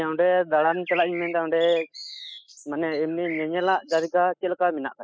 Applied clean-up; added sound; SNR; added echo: classical method spectral subtraction.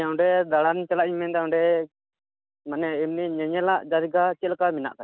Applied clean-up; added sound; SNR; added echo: none; none; none; none.